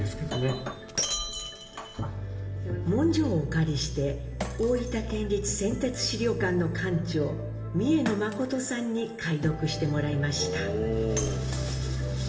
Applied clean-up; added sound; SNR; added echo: none; Shatter; 13 dB; reverberation time 1.5 s.